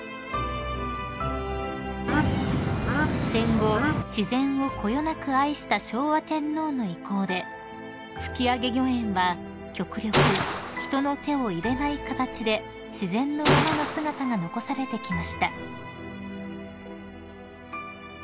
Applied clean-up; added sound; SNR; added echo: none; Bird / Fowl + Gunshot, gunfire; -1 dB; none.